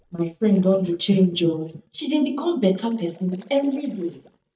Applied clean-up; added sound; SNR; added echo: neural mask model DeepFilterNet 3.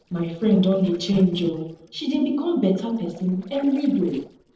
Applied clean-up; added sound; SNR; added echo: neural separator model SepFormer DNS4.